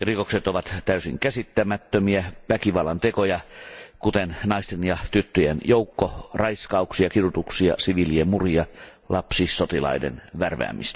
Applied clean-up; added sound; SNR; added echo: none; none; none; none.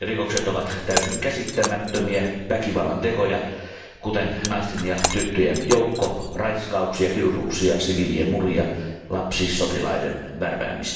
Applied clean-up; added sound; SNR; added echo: none; Shatter; 10 dB; reverberation time 1.1 s.